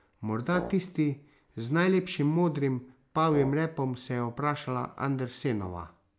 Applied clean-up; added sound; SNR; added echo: none; Brass instrument; 13 dB; none.